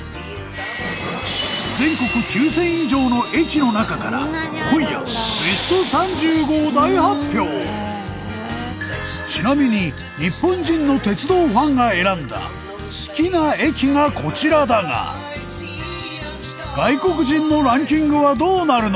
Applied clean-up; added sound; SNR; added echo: none; Thunder / Rain; 18 dB; none.